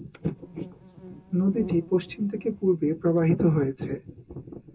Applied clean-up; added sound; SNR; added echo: none; Insect; 17 dB; reverberation time 0.2 s.